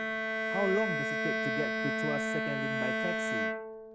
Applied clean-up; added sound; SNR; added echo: none; Bowed string instrument; -4 dB; none.